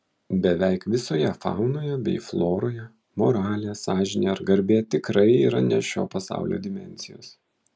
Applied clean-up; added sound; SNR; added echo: none; none; none; none.